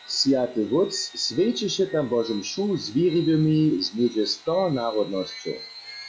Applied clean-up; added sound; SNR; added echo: classical method log-MMSE.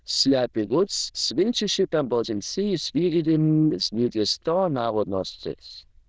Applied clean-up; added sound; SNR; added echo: neural diffusion model UNIVERSE++.